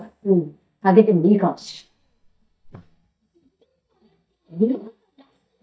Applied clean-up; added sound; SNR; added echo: neural mask model DeepFilterNet 3.